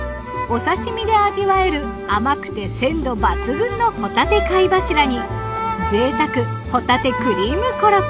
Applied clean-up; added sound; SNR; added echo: none; none; none; none.